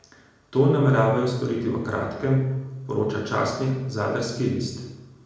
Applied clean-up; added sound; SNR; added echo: none; none; none; reverberation time 0.9 s.